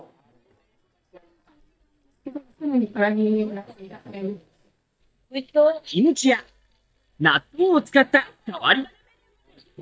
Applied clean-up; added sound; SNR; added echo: neural mask model DeepFilterNet 3.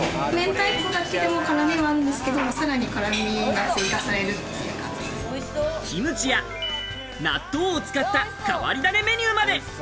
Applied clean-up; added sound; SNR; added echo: none; none; none; none.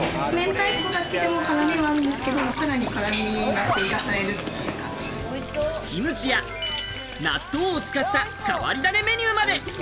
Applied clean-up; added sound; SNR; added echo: none; Squeak / Trickle, dribble / Sink (filling or washing); 13 dB; none.